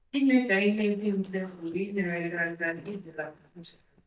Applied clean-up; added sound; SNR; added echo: neural mask model DeepFilterNet 3.